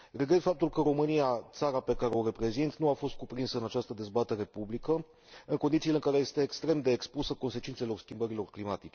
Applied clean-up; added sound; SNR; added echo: none; none; none; none.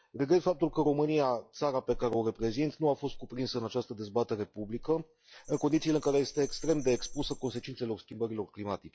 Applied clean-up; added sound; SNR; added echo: classical method log-MMSE.